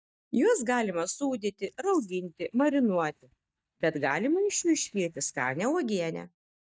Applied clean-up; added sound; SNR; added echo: neural mask model DeepFilterNet 3.